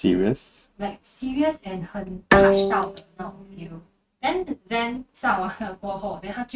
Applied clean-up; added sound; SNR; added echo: neural mask model RNNoise.